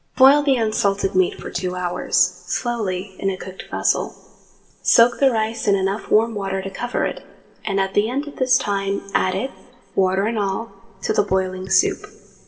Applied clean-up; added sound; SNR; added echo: none; Raindrop / Drip; 19 dB; reverberation time 1.5 s.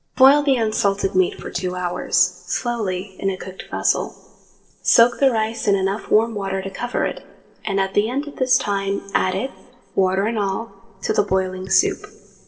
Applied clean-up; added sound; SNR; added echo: neural separator model SepFormer DNS4.